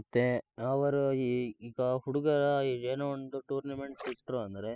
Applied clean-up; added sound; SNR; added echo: classical method spectral subtraction.